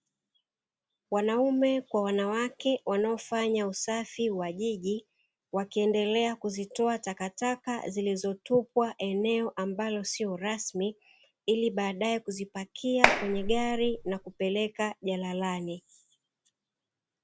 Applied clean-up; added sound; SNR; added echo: none; Clapping; -2 dB; none.